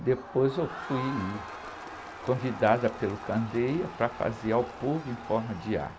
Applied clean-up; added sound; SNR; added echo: none; Crowd; 12 dB; none.